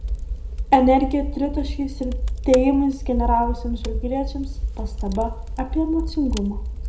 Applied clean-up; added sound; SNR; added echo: none; Fire; 4 dB; reverberation time 0.4 s.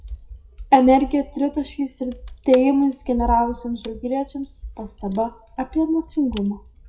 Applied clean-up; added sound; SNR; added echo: classical method WPE with log-MMSE.